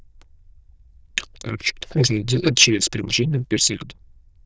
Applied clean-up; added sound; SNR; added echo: neural diffusion model UNIVERSE++.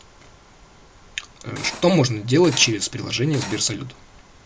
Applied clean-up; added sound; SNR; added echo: none; Cutlery, silverware; 11 dB; none.